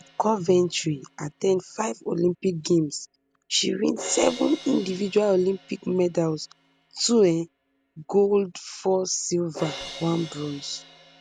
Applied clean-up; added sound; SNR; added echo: none; Crash cymbal; 19 dB; none.